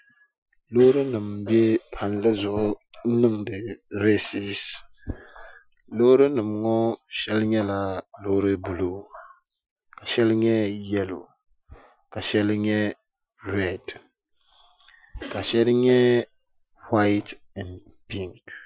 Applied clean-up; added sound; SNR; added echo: classical method Wiener filter.